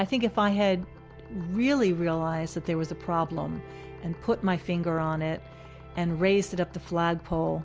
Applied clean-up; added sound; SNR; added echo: none; none; none; none.